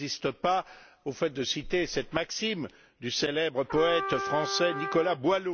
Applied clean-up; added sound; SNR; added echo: none; Trumpet; 6 dB; none.